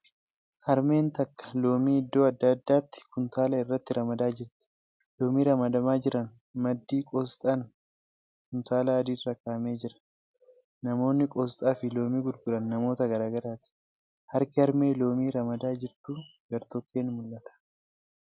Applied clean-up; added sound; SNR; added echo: none; none; none; none.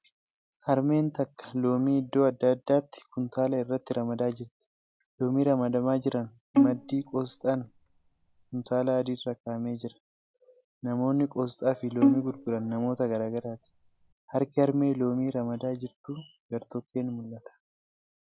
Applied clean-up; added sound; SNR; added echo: none; Bowed string instrument; 1 dB; none.